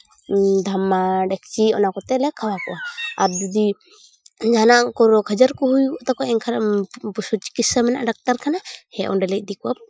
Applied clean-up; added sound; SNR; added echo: classical method Wiener filter.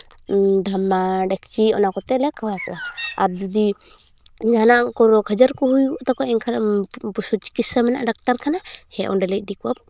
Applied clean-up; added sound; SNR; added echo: neural diffusion model UNIVERSE++.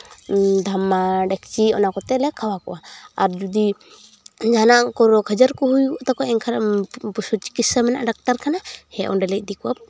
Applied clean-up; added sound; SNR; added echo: none; none; none; none.